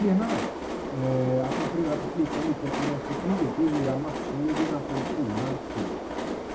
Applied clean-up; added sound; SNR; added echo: none; Train; 3 dB; reverberation time 0.3 s.